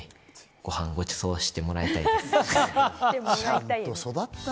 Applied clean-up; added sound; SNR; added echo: none; none; none; none.